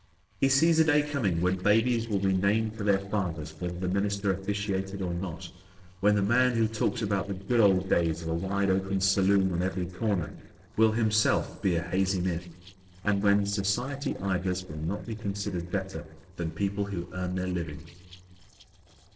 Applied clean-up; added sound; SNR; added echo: neural separator model SepFormer DNS4.